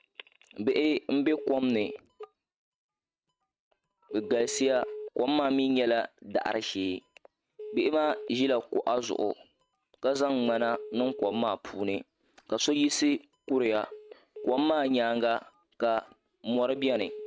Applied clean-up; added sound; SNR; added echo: neural mask model RNNoise.